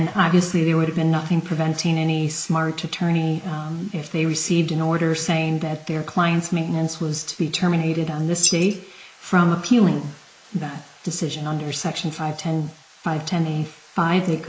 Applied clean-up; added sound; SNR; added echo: neural mask model Resemble Enhance denoiser.